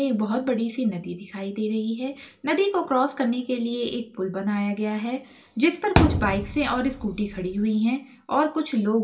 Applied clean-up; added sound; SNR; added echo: none; Thump, thud; 1 dB; reverberation time 0.2 s.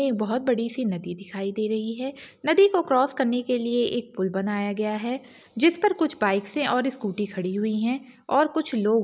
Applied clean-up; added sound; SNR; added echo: none; none; none; none.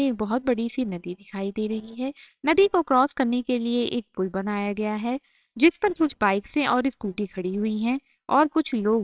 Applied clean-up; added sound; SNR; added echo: neural separator model SepFormer WHAMR!.